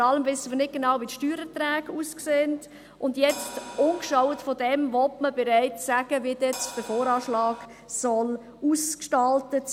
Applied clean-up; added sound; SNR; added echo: none; Crash cymbal; 14 dB; none.